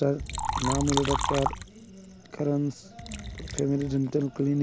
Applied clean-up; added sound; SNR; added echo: none; Liquid; 5 dB; none.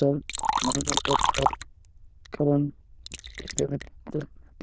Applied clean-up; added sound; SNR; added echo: neural diffusion model UNIVERSE++.